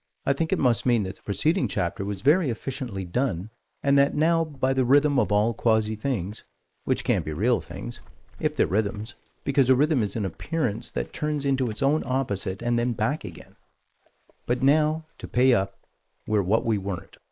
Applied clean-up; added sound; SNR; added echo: neural mask model Resemble Enhance denoiser.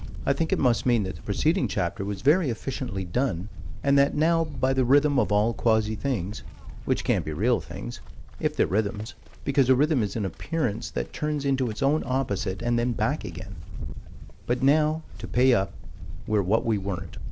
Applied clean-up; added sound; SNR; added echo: none; Livestock, farm animals, working animals; 9 dB; none.